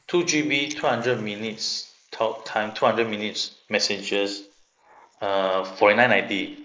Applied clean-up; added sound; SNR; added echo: neural mask model Resemble Enhance denoiser.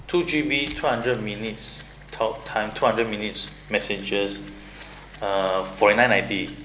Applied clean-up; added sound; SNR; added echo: none; Mechanisms; 16 dB; none.